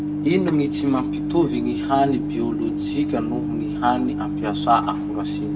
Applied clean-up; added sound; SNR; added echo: none; Microwave oven; 2 dB; reverberation time 1.2 s.